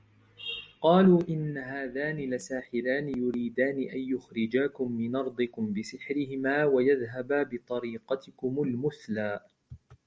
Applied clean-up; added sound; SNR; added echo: none; none; none; none.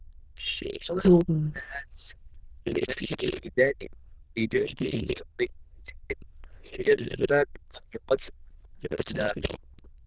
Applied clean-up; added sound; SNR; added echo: neural diffusion model UNIVERSE++.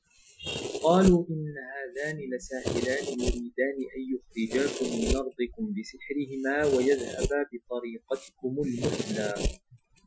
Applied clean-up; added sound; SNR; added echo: classical method Wiener filter.